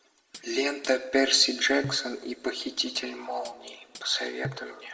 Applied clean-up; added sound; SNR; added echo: none; Hi-hat; 16 dB; reverberation time 1.0 s.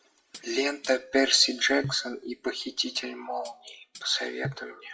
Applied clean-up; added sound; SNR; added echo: classical method WPE with log-MMSE.